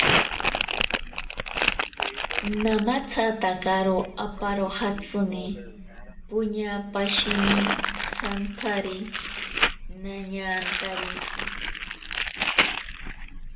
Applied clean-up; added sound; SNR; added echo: none; Crumpling, crinkling; 0 dB; reverberation time 1.2 s.